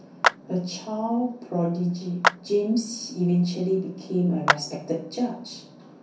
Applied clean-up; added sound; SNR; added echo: none; Clapping; 3 dB; reverberation time 0.6 s.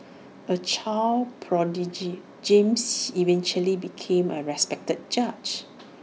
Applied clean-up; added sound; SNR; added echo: none; none; none; none.